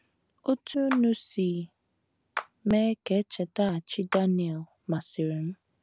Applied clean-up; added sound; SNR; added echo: none; Clapping; 14 dB; none.